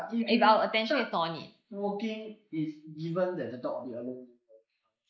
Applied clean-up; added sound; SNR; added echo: neural mask model Resemble Enhance denoiser.